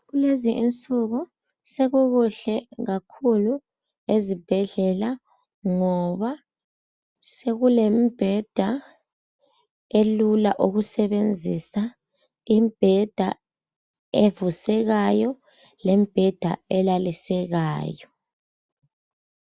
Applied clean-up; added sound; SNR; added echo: none; none; none; none.